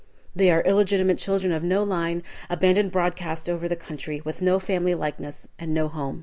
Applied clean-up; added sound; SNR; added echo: none; none; none; none.